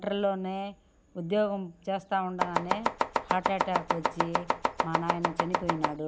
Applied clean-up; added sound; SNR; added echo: none; Domestic sounds, home sounds; -3 dB; none.